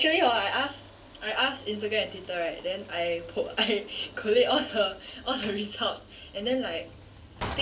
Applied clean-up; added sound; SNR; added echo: none; Sliding door / Train; 16 dB; reverberation time 0.2 s.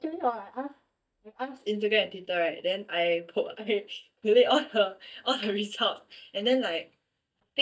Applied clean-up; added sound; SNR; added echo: neural mask model DeepFilterNet 3.